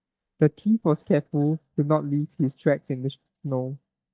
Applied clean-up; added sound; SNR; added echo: neural mask model DeepFilterNet 3.